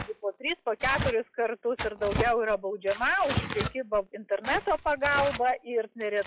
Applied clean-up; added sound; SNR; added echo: classical method log-MMSE.